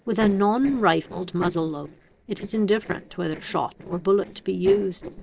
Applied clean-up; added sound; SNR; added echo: neural separator model SepFormer DNS4.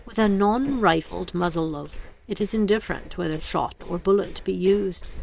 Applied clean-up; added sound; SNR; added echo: neural separator model SepFormer WHAM!.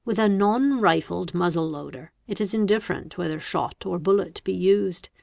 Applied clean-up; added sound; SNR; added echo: none; none; none; none.